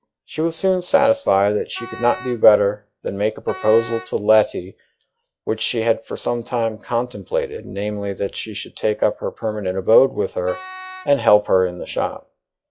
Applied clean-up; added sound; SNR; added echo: classical method log-MMSE.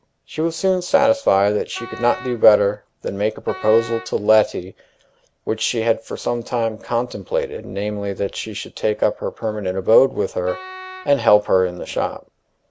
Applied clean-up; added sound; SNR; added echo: none; Wind instrument, woodwind instrument; 16 dB; none.